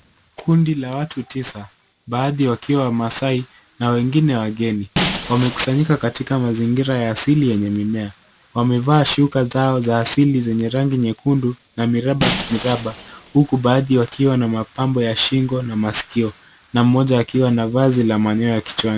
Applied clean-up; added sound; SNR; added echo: none; Shatter; 11 dB; none.